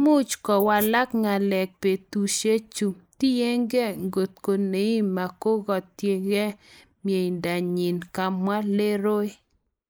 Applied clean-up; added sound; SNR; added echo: neural mask model Resemble Enhance denoiser.